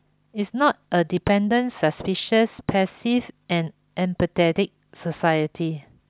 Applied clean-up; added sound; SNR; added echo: none; none; none; none.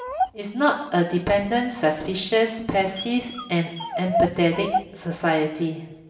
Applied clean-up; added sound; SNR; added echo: none; Dog; 7 dB; reverberation time 1.0 s.